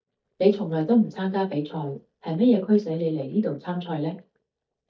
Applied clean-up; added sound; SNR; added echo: neural mask model DeepFilterNet 3.